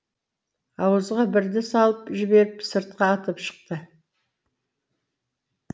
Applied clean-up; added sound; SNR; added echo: none; none; none; none.